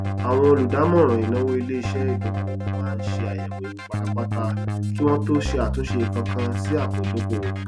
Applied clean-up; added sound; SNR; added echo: none; Keyboard (musical); 1 dB; none.